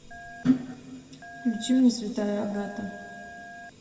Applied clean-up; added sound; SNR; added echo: none; Telephone; 17 dB; reverberation time 1.8 s.